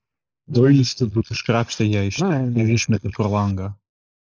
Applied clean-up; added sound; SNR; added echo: neural mask model Resemble Enhance denoiser.